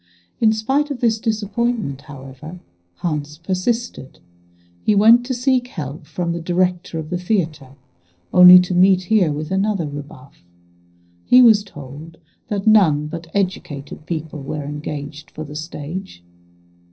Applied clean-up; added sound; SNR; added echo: neural separator model SepFormer DNS4.